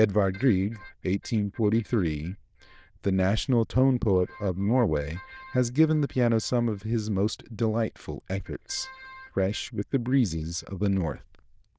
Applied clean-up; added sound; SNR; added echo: neural diffusion model UNIVERSE++.